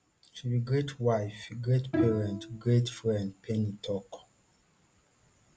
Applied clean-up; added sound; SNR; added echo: none; Bowed string instrument; 5 dB; none.